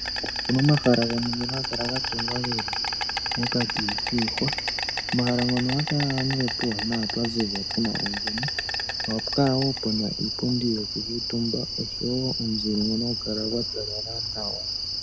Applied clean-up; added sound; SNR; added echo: none; Insect; 2 dB; none.